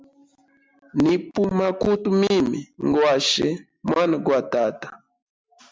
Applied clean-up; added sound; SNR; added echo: none; none; none; none.